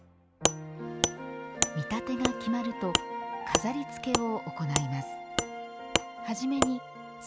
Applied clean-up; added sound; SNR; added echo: none; Wood; 0 dB; none.